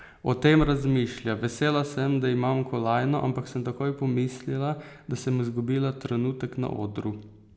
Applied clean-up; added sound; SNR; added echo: none; none; none; none.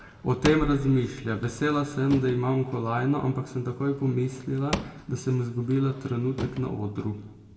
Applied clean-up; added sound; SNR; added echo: none; Drawer open or close / Wood; 13 dB; reverberation time 1.3 s.